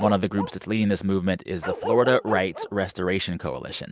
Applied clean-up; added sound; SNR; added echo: none; Bark; 11 dB; none.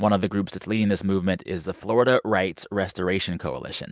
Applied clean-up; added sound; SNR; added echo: none; none; none; none.